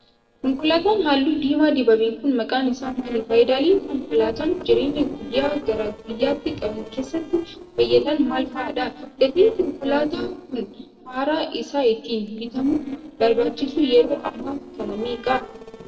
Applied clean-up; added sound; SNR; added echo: neural separator model SepFormer DNS4.